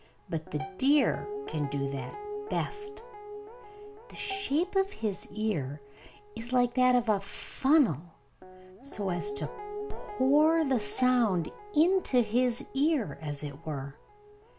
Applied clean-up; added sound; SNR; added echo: none; Bowed string instrument + Guitar; 13 dB; none.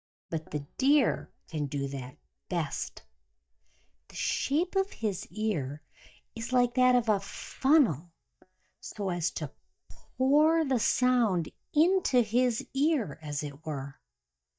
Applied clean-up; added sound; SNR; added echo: neural mask model DeepFilterNet 3.